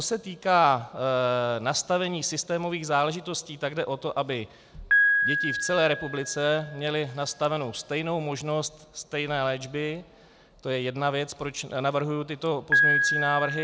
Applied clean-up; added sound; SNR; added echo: none; Piano; 4 dB; none.